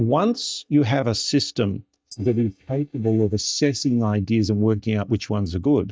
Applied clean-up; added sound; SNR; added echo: neural mask model DeepFilterNet 3.